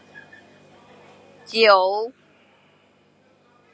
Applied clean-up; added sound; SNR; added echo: none; none; none; none.